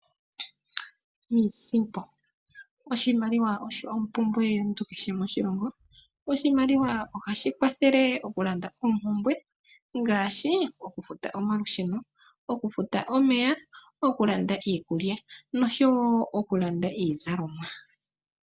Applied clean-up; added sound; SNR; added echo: none; none; none; none.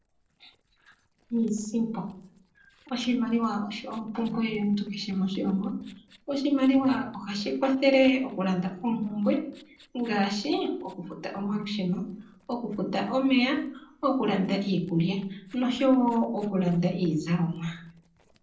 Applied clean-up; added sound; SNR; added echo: neural separator model SepFormer DNS4.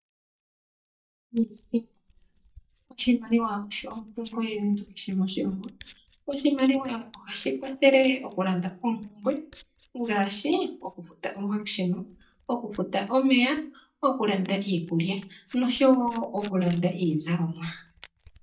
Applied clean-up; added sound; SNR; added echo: neural mask model DeepFilterNet 3.